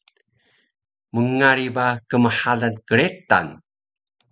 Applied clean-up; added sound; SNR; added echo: none; none; none; none.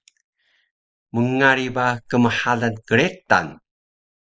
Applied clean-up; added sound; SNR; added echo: neural mask model Resemble Enhance denoiser.